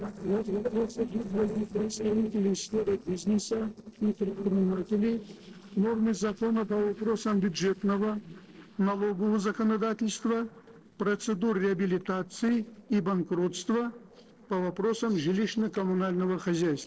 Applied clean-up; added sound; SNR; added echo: neural separator model SepFormer DNS4.